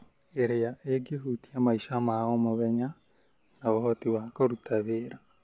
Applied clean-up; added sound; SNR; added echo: none; none; none; none.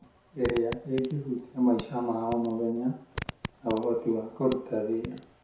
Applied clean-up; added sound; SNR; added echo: none; Fart; 13 dB; reverberation time 0.6 s.